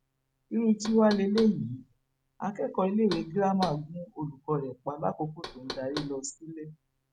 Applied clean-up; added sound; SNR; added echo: none; Knock; 16 dB; none.